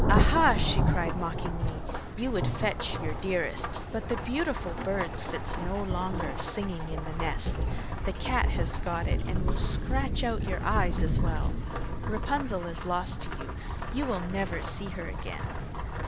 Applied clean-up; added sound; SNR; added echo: none; Rain / Thunderstorm; -3 dB; none.